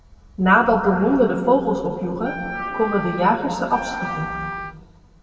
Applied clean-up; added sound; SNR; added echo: none; Wind instrument, woodwind instrument; 10 dB; reverberation time 2.2 s.